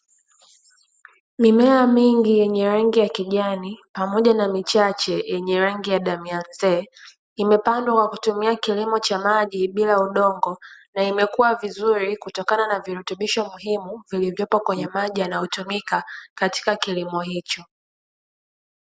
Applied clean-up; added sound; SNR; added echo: none; none; none; none.